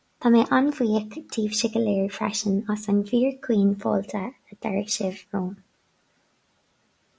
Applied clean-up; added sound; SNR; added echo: none; none; none; none.